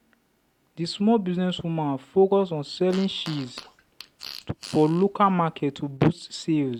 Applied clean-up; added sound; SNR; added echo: none; Fart; 19 dB; none.